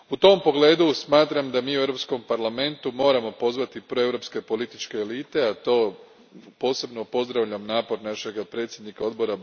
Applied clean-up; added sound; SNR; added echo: none; none; none; none.